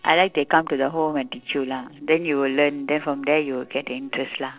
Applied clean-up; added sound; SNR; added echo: neural separator model SepFormer DNS4.